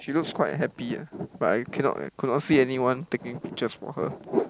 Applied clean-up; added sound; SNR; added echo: none; none; none; none.